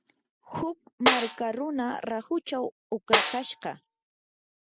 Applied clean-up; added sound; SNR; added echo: none; Snare drum; -4 dB; none.